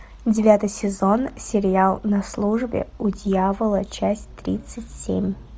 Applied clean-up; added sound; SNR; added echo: none; none; none; none.